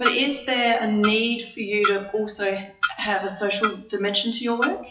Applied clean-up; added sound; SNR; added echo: classical method WPE with log-MMSE.